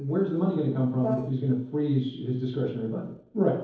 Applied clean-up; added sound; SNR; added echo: neural separator model SepFormer DNS4.